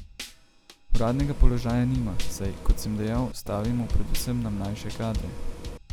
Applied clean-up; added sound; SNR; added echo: none; Bus + Drum / Drum kit; 11 dB; none.